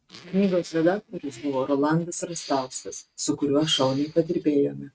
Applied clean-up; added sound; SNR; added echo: neural mask model RNNoise.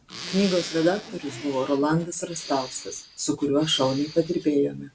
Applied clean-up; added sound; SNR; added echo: none; Zipper (clothing) + Respiratory sounds; 14 dB; none.